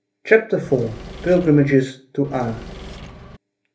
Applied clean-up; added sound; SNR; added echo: none; Engine / Mechanisms; 16 dB; reverberation time 0.3 s.